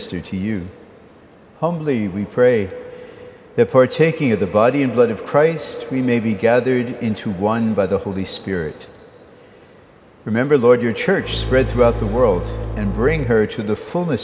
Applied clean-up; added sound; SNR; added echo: none; Bowed string instrument; 7 dB; none.